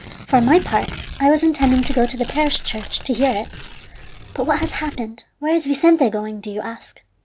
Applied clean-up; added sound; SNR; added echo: none; Tearing; 11 dB; none.